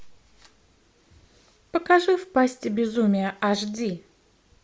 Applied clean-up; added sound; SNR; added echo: none; none; none; none.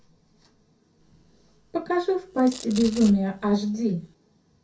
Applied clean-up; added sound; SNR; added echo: none; Domestic sounds, home sounds; 18 dB; reverberation time 0.3 s.